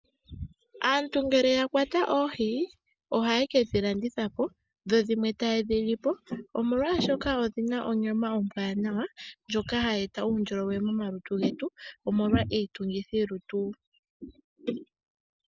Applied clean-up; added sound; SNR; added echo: none; none; none; none.